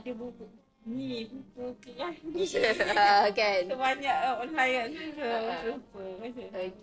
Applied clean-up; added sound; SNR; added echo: neural separator model SepFormer DNS4.